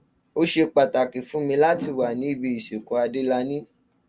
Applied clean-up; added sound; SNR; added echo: none; none; none; none.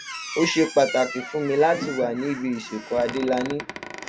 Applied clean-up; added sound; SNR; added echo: none; Squeak; 11 dB; none.